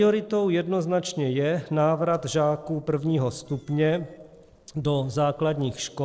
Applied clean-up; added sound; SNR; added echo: neural separator model SepFormer DNS4.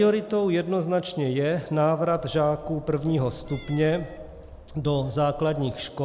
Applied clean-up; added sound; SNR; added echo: none; Cat; 19 dB; none.